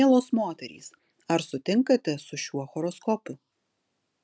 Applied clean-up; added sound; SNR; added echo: none; none; none; none.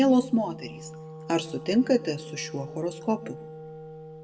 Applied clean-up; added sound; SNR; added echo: none; Wind instrument, woodwind instrument; 14 dB; reverberation time 0.5 s.